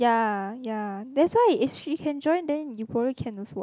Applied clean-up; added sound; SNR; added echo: none; none; none; none.